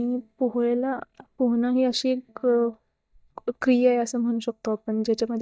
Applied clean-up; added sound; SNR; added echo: neural mask model DeepFilterNet 3.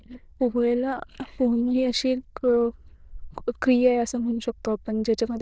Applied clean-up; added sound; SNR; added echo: neural diffusion model UNIVERSE++.